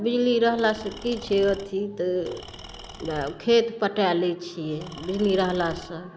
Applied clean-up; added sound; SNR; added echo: none; Engine / Tools; 17 dB; none.